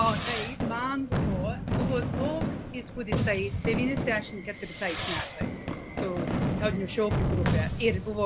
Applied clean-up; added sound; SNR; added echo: none; Fireworks + Fireworks; -2 dB; none.